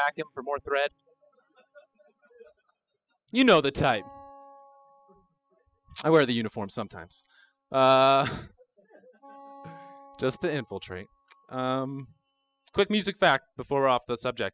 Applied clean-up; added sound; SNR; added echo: classical method spectral subtraction.